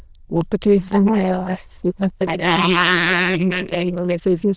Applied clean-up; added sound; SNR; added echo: neural diffusion model UNIVERSE++.